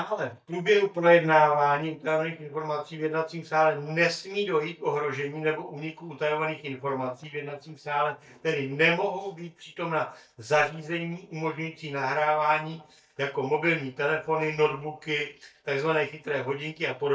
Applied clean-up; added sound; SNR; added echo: neural mask model DeepFilterNet 3.